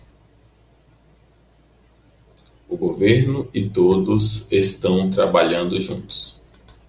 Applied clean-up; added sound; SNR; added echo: none; Bowed string instrument; 19 dB; none.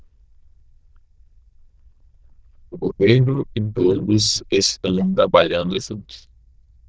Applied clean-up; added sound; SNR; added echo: neural diffusion model UNIVERSE++.